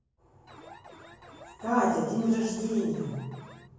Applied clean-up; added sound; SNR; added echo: none; Alarm; 19 dB; reverberation time 1.3 s.